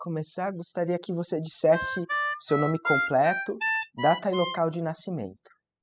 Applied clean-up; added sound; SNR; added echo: classical method spectral subtraction.